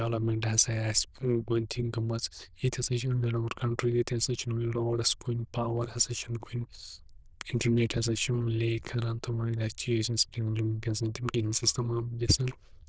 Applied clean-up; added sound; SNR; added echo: neural diffusion model UNIVERSE++.